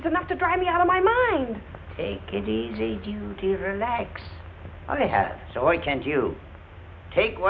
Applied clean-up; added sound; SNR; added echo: none; none; none; none.